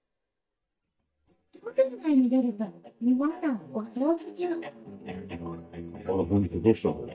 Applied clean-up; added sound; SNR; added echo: neural mask model DeepFilterNet 3.